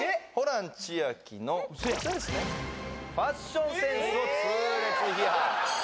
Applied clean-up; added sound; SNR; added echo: none; none; none; none.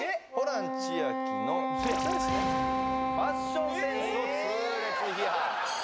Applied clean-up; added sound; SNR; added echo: none; Wind instrument, woodwind instrument; 0 dB; none.